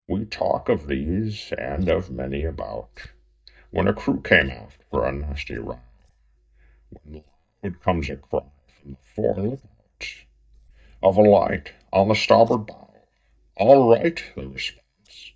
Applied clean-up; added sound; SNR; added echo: neural mask model DeepFilterNet 3.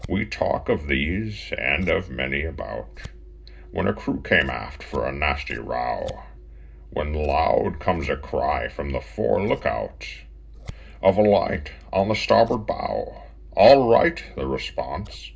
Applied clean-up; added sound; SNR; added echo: none; Scissors; 18 dB; reverberation time 0.2 s.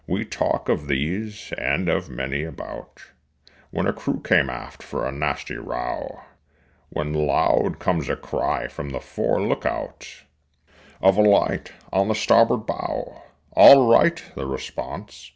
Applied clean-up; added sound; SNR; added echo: none; none; none; none.